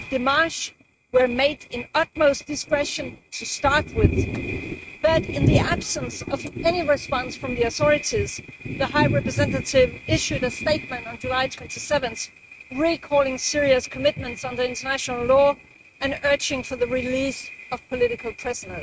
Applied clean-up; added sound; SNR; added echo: neural mask model RNNoise.